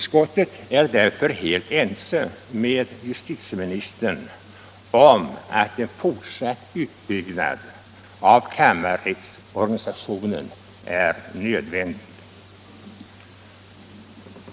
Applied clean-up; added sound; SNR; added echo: none; none; none; none.